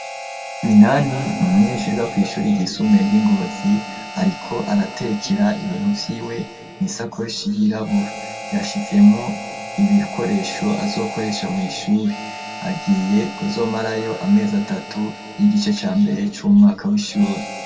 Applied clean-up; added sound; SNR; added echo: none; Harmonica; 14 dB; reverberation time 2.0 s.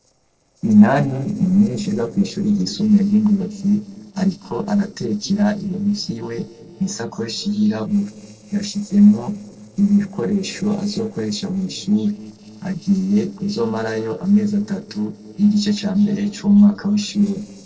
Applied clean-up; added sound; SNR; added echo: neural separator model SepFormer DNS4.